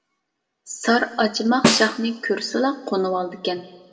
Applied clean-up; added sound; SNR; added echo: none; Snare drum; 2 dB; reverberation time 1.0 s.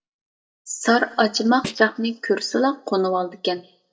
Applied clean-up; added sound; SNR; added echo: neural mask model DeepFilterNet 3.